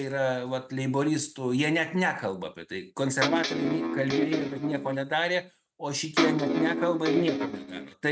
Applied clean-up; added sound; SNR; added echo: neural mask model RNNoise.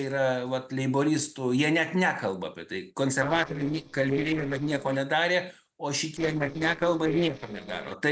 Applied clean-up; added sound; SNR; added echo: neural separator model SepFormer DNS4.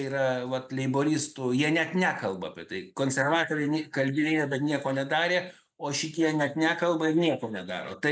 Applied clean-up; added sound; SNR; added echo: neural mask model Resemble Enhance denoiser.